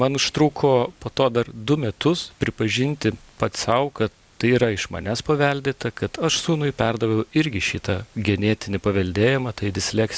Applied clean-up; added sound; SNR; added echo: none; none; none; none.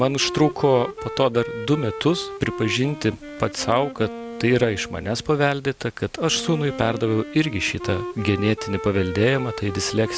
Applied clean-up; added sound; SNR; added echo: none; Wind instrument, woodwind instrument; 11 dB; none.